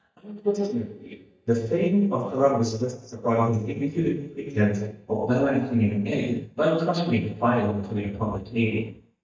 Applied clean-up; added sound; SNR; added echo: neural mask model DeepFilterNet 3.